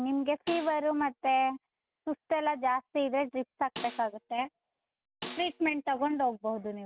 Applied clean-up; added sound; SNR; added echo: none; Snare drum; 15 dB; none.